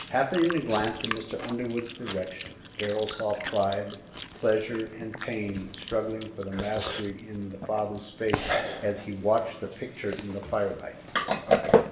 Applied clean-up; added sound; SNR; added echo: none; Chewing, mastication; 2 dB; reverberation time 0.8 s.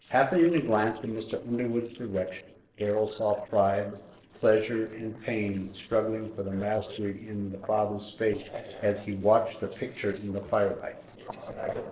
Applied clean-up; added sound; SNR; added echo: neural separator model SepFormer DNS4.